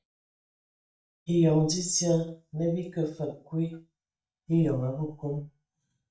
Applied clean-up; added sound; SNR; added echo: neural mask model DeepFilterNet 3.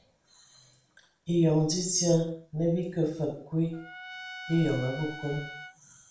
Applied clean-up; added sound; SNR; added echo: none; Trumpet; 15 dB; reverberation time 0.5 s.